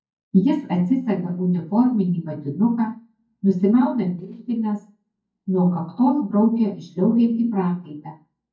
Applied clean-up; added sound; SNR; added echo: neural mask model DeepFilterNet 3.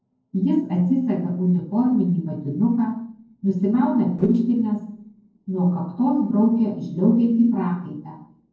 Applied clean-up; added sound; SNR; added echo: neural separator model SepFormer DNS4.